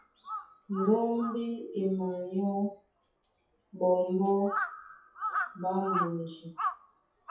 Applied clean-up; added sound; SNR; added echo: classical method WPE with log-MMSE.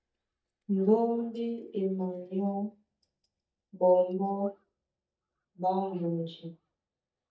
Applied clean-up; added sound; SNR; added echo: neural mask model DeepFilterNet 3.